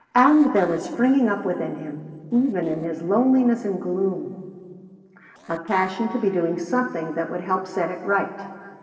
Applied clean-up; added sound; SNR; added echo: neural separator model SepFormer DNS4.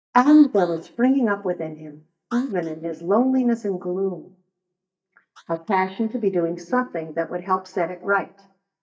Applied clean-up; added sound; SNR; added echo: neural mask model DeepFilterNet 3.